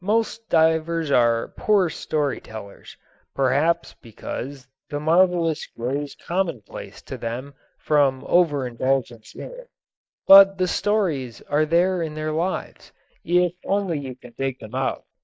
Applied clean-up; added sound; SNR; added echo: neural mask model Resemble Enhance denoiser.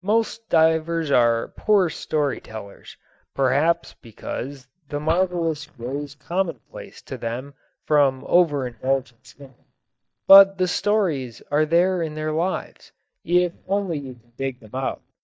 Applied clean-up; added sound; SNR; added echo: neural mask model DeepFilterNet 3.